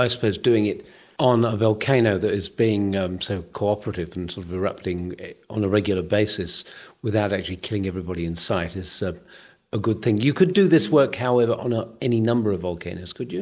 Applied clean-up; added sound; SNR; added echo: none; none; none; none.